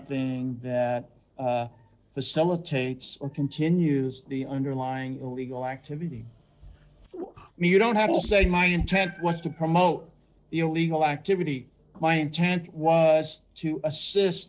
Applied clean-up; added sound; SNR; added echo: neural separator model SepFormer DNS4.